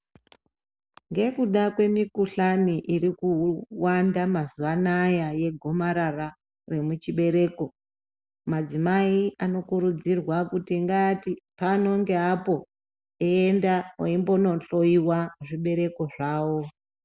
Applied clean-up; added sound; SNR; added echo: none; none; none; none.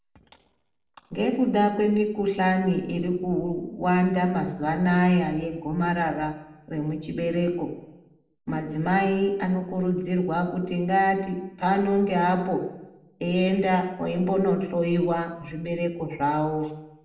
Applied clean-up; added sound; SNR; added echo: none; none; none; reverberation time 0.7 s.